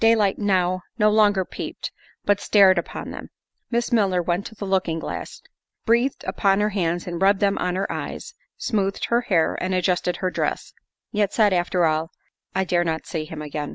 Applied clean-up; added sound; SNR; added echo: none; none; none; none.